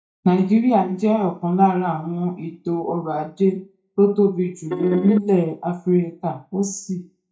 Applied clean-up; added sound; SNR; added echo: neural mask model DeepFilterNet 3.